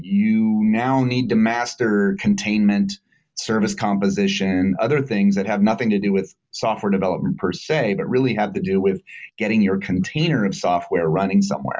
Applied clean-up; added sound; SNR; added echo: none; none; none; none.